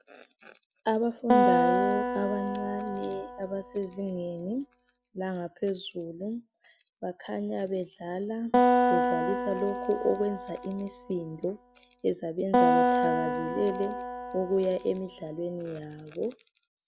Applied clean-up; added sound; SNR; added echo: none; Acoustic guitar; -3 dB; none.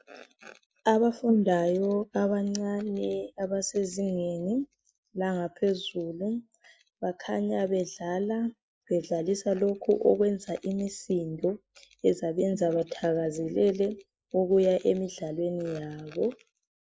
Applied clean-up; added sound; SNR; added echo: neural mask model Resemble Enhance denoiser.